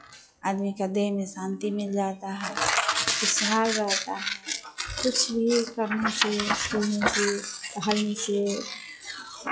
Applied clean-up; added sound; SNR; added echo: classical method log-MMSE.